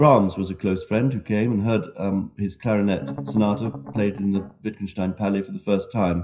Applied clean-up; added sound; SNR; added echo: classical method WPE with log-MMSE.